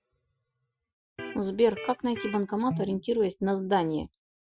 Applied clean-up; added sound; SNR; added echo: classical method Wiener filter.